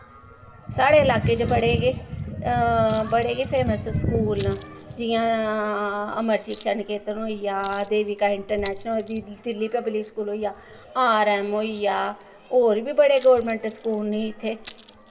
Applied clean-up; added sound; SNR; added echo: none; Chink, clink; 14 dB; reverberation time 1.9 s.